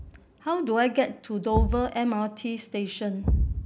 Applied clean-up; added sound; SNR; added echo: none; Thump, thud; 3 dB; none.